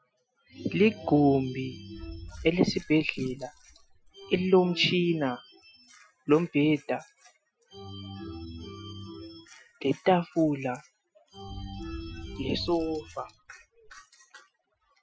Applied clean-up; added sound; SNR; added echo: classical method Wiener filter.